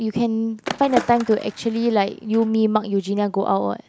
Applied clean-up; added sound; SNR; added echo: none; Skateboard; 11 dB; none.